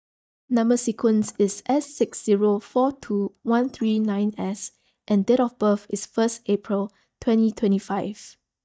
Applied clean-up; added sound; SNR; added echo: neural mask model DeepFilterNet 3.